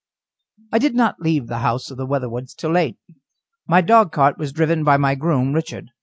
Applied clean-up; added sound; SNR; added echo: none; none; none; none.